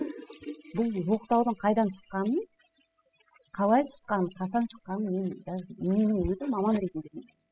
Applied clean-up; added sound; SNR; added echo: classical method spectral subtraction.